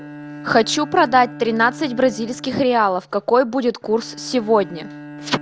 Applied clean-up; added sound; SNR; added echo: none; Bowed string instrument; 17 dB; none.